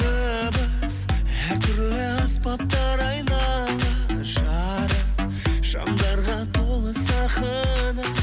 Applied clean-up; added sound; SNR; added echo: none; none; none; none.